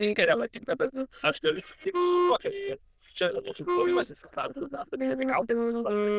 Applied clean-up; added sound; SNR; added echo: neural diffusion model UNIVERSE++.